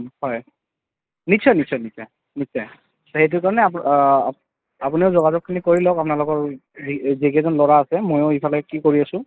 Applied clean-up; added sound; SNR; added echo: neural mask model Resemble Enhance denoiser.